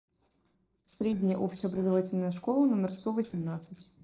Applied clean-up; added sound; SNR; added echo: neural separator model SepFormer DNS4.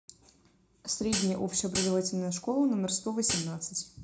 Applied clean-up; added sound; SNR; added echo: none; Hi-hat; 3 dB; reverberation time 0.3 s.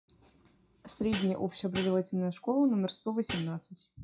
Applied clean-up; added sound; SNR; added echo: classical method WPE with log-MMSE.